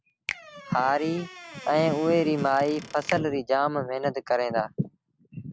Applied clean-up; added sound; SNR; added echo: none; Finger snapping + Squeak / Wood; 15 dB; none.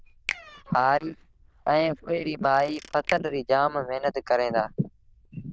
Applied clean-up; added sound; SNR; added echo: neural diffusion model UNIVERSE++.